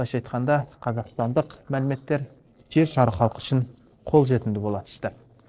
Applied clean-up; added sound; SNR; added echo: neural separator model SepFormer DNS4.